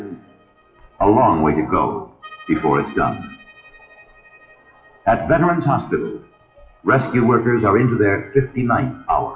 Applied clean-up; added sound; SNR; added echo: classical method WPE with log-MMSE.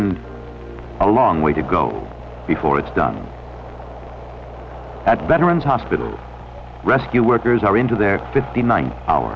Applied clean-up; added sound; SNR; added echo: none; none; none; none.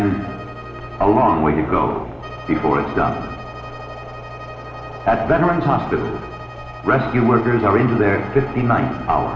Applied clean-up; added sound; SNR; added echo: none; Bowed string instrument; 18 dB; reverberation time 1.4 s.